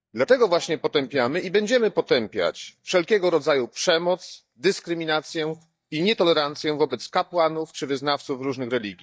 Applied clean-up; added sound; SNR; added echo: neural mask model DeepFilterNet 3.